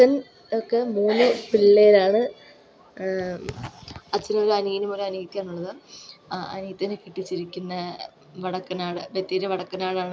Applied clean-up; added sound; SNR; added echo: none; none; none; none.